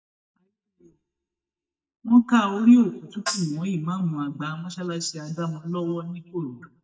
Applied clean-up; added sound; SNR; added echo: neural mask model DeepFilterNet 3.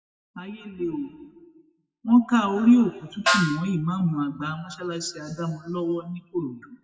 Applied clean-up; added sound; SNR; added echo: classical method WPE with log-MMSE.